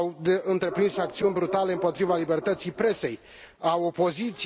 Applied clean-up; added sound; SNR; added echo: none; Bark; 12 dB; none.